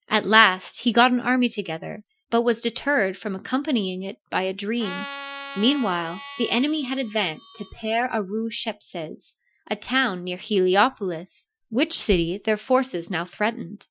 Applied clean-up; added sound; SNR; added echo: classical method Wiener filter.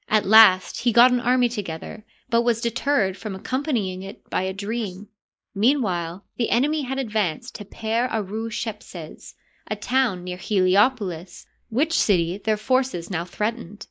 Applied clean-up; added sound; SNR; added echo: neural mask model Resemble Enhance denoiser.